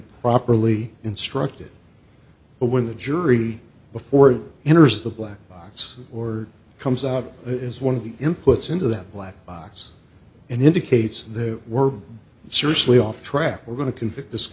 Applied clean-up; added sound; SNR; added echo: none; none; none; none.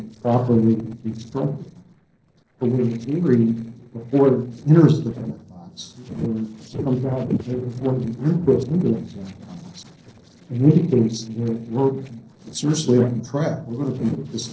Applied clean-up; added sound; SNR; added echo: neural separator model SepFormer DNS4.